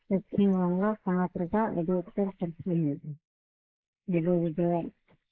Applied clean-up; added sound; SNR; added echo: neural mask model Resemble Enhance denoiser.